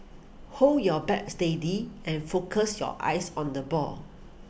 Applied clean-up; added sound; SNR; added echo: none; none; none; none.